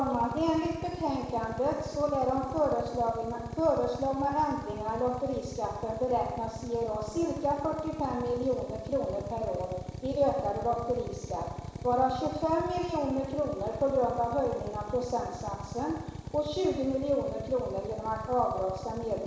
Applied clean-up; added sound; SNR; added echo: none; Drill; 10 dB; reverberation time 1.0 s.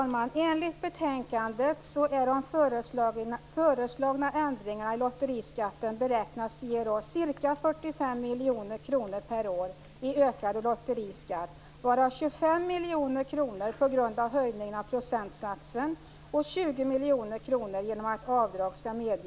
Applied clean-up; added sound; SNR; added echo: none; none; none; none.